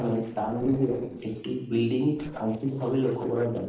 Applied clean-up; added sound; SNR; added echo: neural separator model SepFormer DNS4.